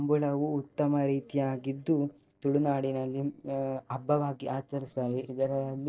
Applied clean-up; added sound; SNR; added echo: neural separator model SepFormer DNS4.